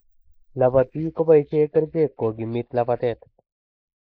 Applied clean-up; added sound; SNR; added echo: neural mask model Resemble Enhance denoiser.